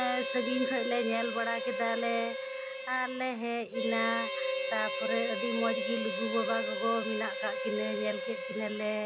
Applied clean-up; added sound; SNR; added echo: none; Harmonica; 2 dB; none.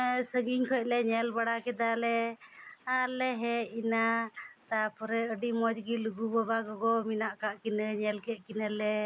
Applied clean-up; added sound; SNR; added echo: none; none; none; none.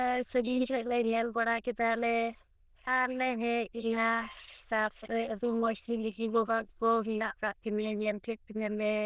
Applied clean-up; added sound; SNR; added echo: neural diffusion model UNIVERSE++.